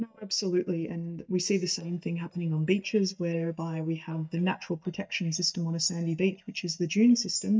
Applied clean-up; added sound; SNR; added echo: neural mask model DeepFilterNet 3.